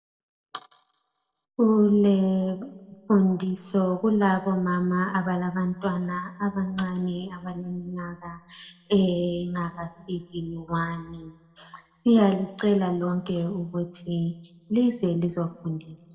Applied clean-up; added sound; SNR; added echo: none; none; none; reverberation time 1.2 s.